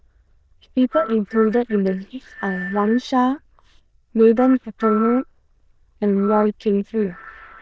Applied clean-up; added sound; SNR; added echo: neural diffusion model UNIVERSE++.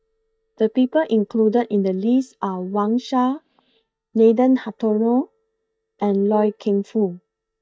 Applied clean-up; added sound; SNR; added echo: neural mask model DeepFilterNet 3.